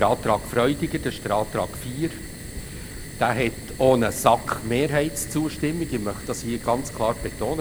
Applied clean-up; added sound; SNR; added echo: none; Fire; 11 dB; none.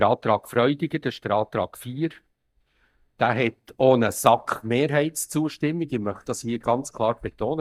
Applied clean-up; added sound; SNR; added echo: neural mask model DeepFilterNet 3.